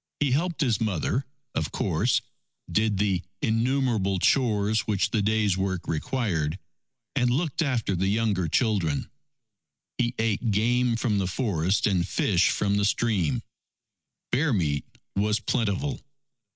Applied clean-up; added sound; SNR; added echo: neural mask model Resemble Enhance denoiser.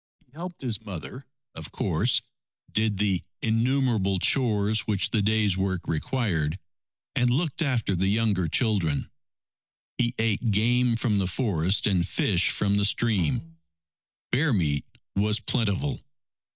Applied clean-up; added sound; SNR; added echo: neural mask model DeepFilterNet 3.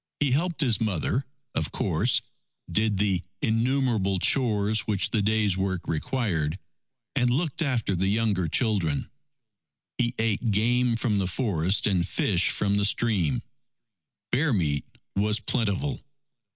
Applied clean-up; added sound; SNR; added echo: none; none; none; none.